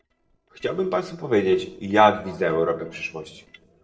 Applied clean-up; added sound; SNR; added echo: neural separator model SepFormer DNS4.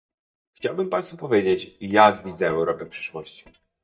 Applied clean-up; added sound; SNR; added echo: neural mask model DeepFilterNet 3.